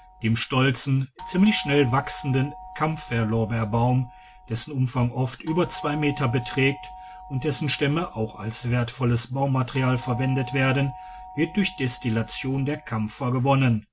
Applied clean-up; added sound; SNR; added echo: none; Doorbell; 17 dB; none.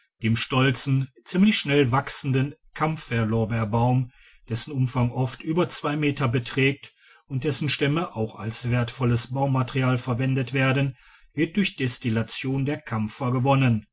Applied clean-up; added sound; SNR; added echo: none; none; none; none.